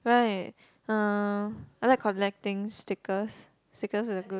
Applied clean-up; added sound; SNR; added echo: none; none; none; none.